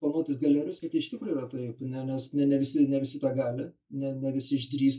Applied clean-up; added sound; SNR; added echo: neural mask model DeepFilterNet 3.